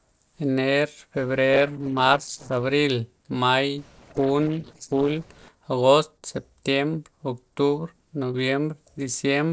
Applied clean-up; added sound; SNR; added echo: neural separator model SepFormer DNS4.